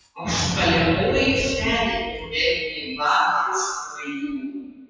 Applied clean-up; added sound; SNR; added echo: classical method WPE with log-MMSE.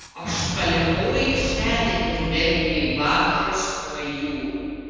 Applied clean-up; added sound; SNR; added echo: none; Boom; 8 dB; reverberation time 2.1 s.